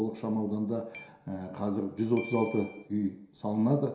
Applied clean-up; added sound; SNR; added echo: none; Keyboard (musical); 18 dB; reverberation time 0.7 s.